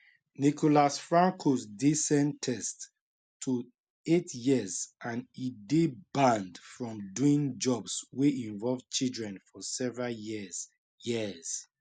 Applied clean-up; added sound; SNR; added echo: none; none; none; none.